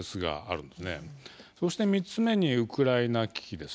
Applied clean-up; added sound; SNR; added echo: none; none; none; none.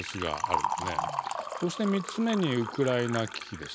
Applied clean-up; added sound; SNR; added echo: none; Liquid; 4 dB; none.